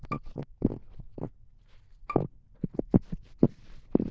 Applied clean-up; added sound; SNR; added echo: neural diffusion model UNIVERSE++.